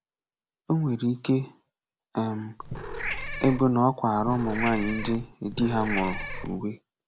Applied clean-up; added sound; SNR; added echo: none; Meow / Purr; 6 dB; none.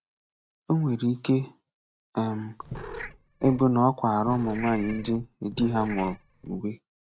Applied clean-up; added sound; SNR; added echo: neural mask model RNNoise.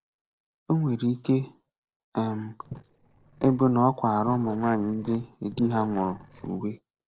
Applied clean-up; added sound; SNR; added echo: neural separator model SepFormer DNS4.